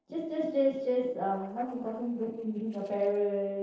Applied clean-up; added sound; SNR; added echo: neural separator model SepFormer DNS4.